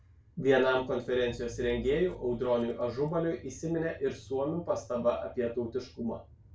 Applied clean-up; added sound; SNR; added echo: none; Engine / Car; 18 dB; reverberation time 0.2 s.